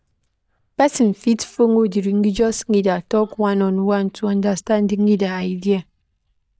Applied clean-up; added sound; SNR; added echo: neural mask model DeepFilterNet 3.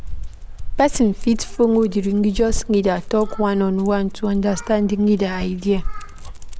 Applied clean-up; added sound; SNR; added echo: none; Dog; 7 dB; none.